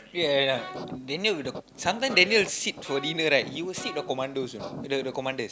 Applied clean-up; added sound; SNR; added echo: none; Bowed string instrument; 15 dB; none.